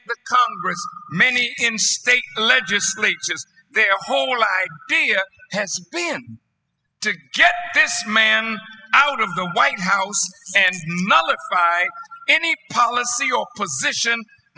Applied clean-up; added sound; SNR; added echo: classical method spectral subtraction.